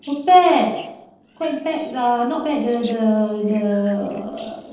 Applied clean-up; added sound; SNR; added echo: neural separator model SepFormer DNS4.